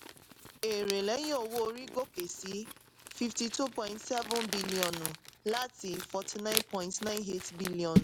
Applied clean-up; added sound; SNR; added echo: none; Crumpling, crinkling; 3 dB; none.